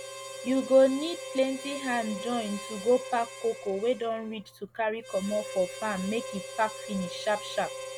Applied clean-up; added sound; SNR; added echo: none; Harmonica; 11 dB; none.